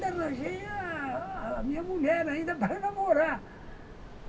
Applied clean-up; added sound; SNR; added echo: none; Ocean; 12 dB; reverberation time 0.4 s.